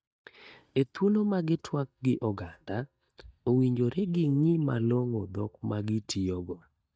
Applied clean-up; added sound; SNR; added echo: neural mask model DeepFilterNet 3.